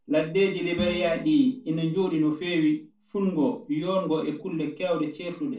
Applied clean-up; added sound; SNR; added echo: none; Bowed string instrument; 15 dB; reverberation time 0.3 s.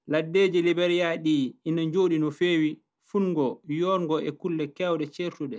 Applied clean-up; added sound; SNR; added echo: none; none; none; none.